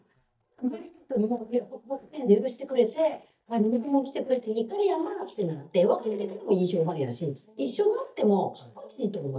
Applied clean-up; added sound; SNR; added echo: neural mask model DeepFilterNet 3.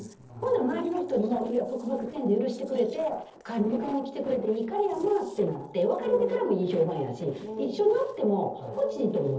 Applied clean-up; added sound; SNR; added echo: neural separator model SepFormer DNS4.